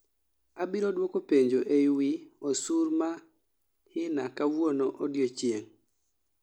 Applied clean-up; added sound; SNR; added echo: none; none; none; none.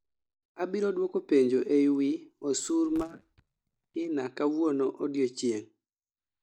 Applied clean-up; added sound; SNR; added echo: neural mask model DeepFilterNet 3.